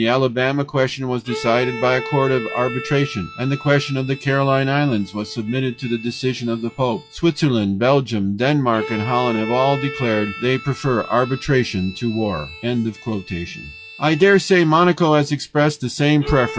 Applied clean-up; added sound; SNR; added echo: classical method WPE with log-MMSE.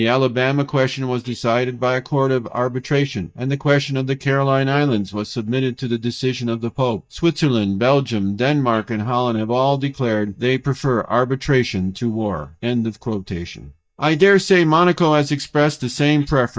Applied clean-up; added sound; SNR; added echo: neural mask model DeepFilterNet 3.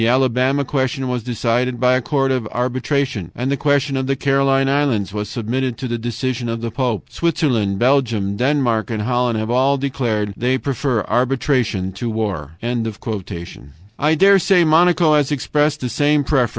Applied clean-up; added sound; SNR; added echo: none; none; none; none.